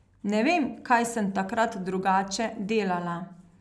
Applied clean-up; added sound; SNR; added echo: none; none; none; none.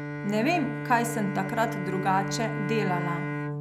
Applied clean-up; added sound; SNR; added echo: none; Bowed string instrument; 4 dB; none.